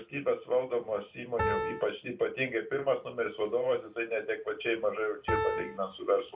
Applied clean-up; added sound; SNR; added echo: none; Piano; -1 dB; reverberation time 0.2 s.